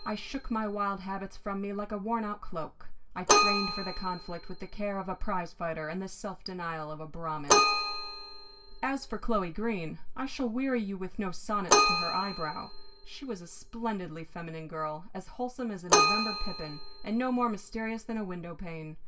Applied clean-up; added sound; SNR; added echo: none; Keyboard (musical); 0 dB; reverberation time 0.2 s.